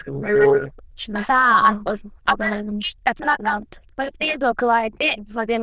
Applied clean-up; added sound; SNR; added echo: neural diffusion model UNIVERSE++.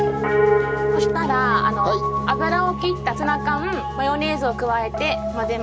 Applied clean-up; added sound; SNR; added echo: none; Piano; -1 dB; none.